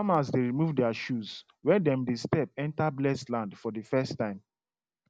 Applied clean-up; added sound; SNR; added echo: none; none; none; none.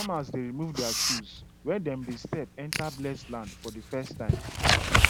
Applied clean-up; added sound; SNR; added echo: none; Writing; -5 dB; none.